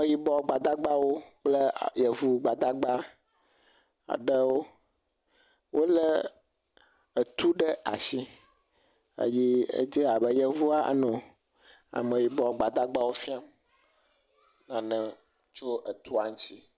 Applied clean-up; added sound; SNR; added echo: none; none; none; none.